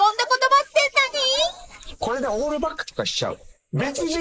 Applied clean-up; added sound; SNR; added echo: neural mask model Resemble Enhance denoiser.